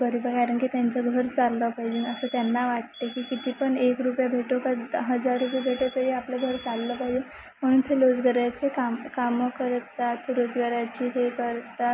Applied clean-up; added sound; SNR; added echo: none; Alarm; 19 dB; none.